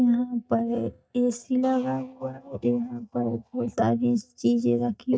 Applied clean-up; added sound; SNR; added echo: neural mask model DeepFilterNet 3.